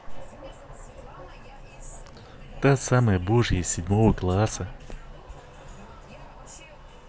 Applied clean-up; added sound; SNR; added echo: none; none; none; none.